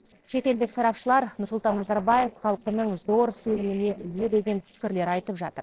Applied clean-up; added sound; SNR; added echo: neural separator model SepFormer DNS4.